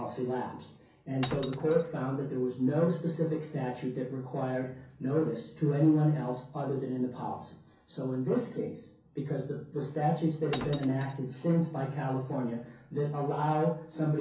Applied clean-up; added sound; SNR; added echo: none; Glass; 12 dB; reverberation time 0.6 s.